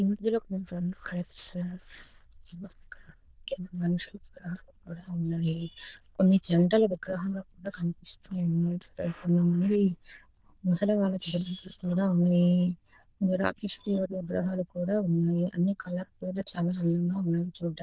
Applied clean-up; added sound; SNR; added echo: neural diffusion model UNIVERSE++.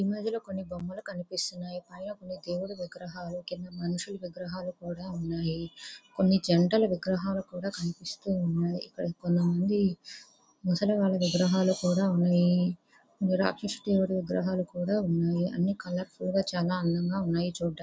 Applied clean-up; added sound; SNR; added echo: none; none; none; none.